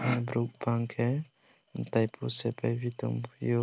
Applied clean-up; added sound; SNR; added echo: none; none; none; none.